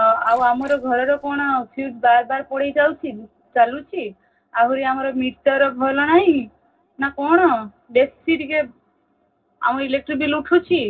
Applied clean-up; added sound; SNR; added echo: neural separator model SepFormer DNS4.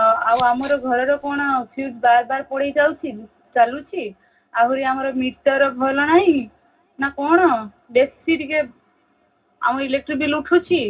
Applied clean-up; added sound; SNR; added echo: none; Scissors; 17 dB; reverberation time 0.4 s.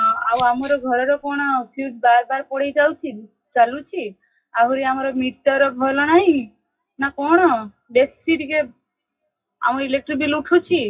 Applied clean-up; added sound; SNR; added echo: classical method WPE with log-MMSE.